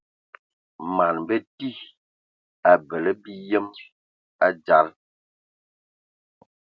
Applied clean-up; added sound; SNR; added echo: none; none; none; none.